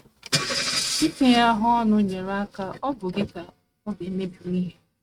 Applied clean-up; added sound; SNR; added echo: neural mask model RNNoise.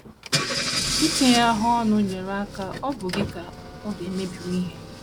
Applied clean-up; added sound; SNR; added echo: none; Engine / Car; 5 dB; none.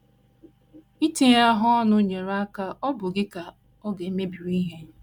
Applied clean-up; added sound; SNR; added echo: none; none; none; none.